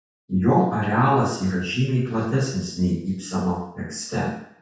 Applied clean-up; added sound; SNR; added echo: none; none; none; reverberation time 0.6 s.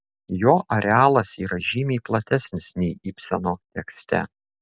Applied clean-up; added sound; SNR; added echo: none; none; none; none.